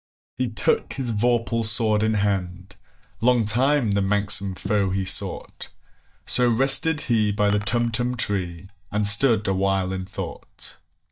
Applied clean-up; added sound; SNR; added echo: neural mask model DeepFilterNet 3.